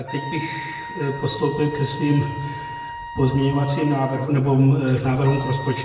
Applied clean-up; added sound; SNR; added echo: none; Wind instrument, woodwind instrument; 12 dB; reverberation time 1.2 s.